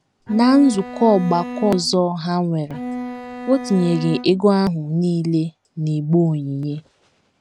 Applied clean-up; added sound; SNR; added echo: none; Bowed string instrument; 10 dB; none.